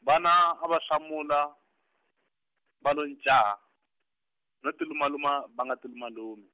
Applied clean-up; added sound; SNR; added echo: none; none; none; none.